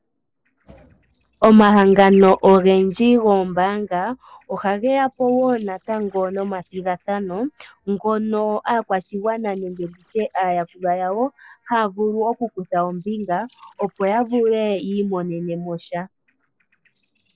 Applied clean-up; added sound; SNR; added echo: neural separator model SepFormer DNS4.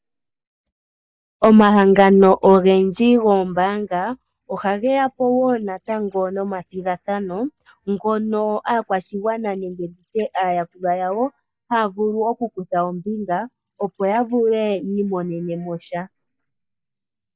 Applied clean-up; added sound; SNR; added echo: neural mask model DeepFilterNet 3.